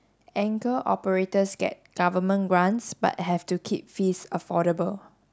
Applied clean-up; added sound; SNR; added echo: none; none; none; none.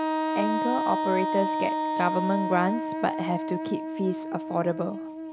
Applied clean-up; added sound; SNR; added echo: none; Wind instrument, woodwind instrument; 0 dB; none.